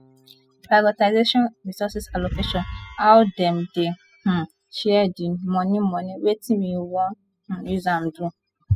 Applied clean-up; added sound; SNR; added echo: classical method spectral subtraction.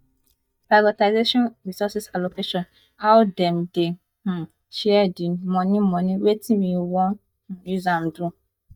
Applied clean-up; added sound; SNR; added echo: neural mask model DeepFilterNet 3.